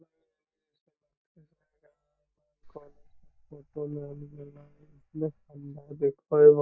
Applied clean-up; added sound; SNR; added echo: neural mask model DeepFilterNet 3.